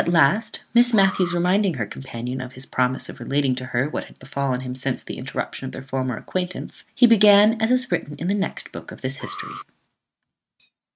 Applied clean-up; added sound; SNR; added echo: neural mask model RNNoise.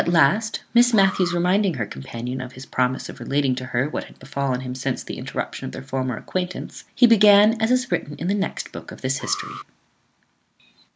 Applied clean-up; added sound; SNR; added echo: none; Alarm; 16 dB; none.